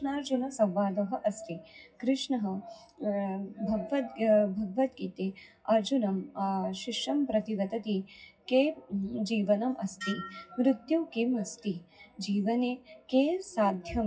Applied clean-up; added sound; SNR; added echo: classical method WPE with log-MMSE.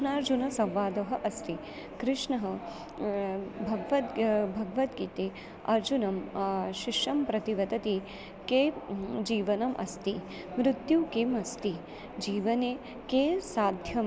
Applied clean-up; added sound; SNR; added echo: none; none; none; none.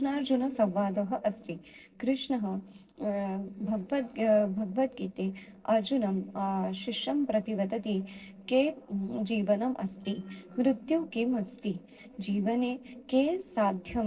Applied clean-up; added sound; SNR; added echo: neural separator model SepFormer DNS4.